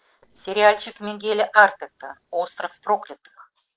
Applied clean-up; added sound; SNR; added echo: neural separator model SepFormer DNS4.